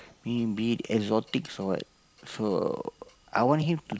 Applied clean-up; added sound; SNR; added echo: neural mask model Resemble Enhance denoiser.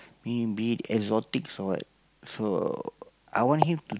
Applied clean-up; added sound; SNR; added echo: none; none; none; none.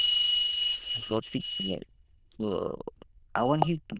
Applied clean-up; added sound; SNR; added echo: neural diffusion model UNIVERSE++.